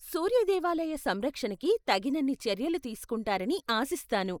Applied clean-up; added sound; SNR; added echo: neural mask model Resemble Enhance denoiser.